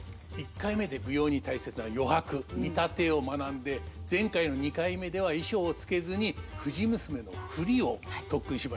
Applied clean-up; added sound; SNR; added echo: none; none; none; none.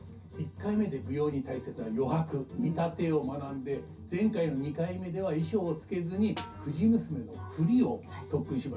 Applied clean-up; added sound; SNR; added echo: none; Snare drum; 15 dB; reverberation time 0.3 s.